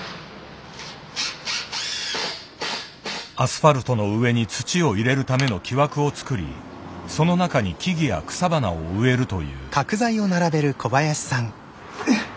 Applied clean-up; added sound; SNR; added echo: none; Mechanisms; 10 dB; none.